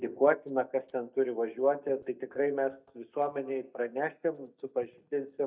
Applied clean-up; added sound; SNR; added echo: neural mask model DeepFilterNet 3.